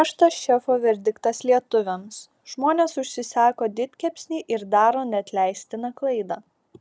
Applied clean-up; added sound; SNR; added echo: none; none; none; none.